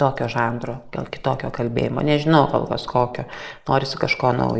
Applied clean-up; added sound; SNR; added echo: neural mask model Resemble Enhance denoiser.